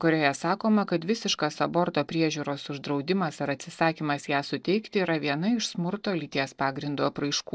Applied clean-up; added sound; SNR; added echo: neural mask model DeepFilterNet 3.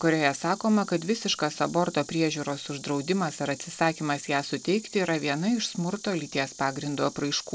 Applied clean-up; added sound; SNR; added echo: none; Insect; 19 dB; none.